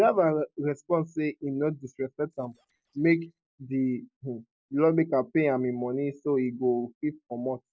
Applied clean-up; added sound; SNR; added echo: neural separator model SepFormer DNS4.